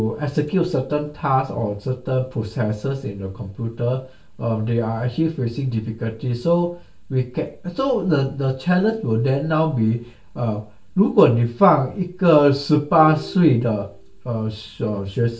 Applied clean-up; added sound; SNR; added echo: none; Ringtone; 17 dB; reverberation time 0.3 s.